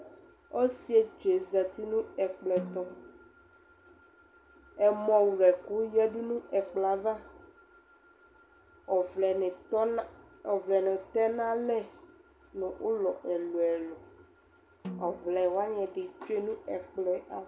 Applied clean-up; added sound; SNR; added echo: none; Snare drum; 16 dB; none.